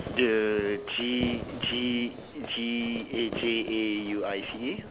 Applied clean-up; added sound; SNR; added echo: none; Fireworks; 11 dB; none.